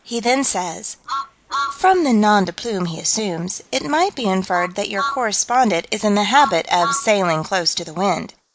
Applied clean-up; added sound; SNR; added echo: neural mask model Resemble Enhance denoiser.